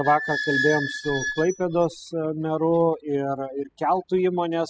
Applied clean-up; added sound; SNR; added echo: classical method spectral subtraction.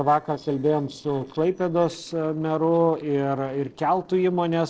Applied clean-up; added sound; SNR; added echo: neural separator model SepFormer DNS4.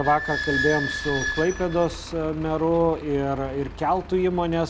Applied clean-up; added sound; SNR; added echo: none; Squeak / Idling; 7 dB; none.